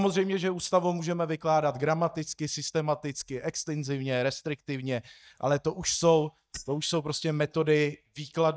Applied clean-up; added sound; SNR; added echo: neural mask model DeepFilterNet 3.